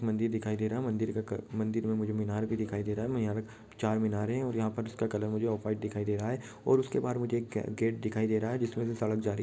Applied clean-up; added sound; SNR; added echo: none; none; none; none.